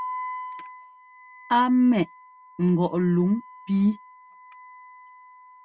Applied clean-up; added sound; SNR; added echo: none; Wind instrument, woodwind instrument; 15 dB; none.